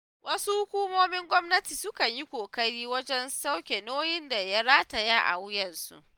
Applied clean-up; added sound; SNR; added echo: none; none; none; none.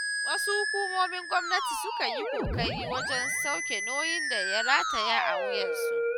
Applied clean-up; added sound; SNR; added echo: none; Musical instrument; -1 dB; none.